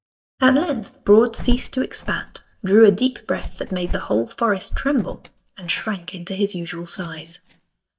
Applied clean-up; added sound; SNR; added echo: neural mask model DeepFilterNet 3.